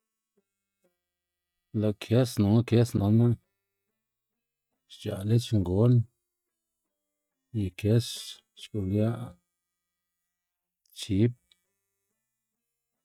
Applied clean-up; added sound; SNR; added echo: neural mask model DeepFilterNet 3.